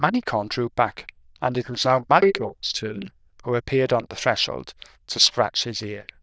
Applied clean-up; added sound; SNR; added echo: neural diffusion model UNIVERSE++.